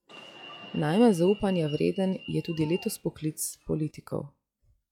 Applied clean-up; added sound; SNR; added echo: classical method log-MMSE.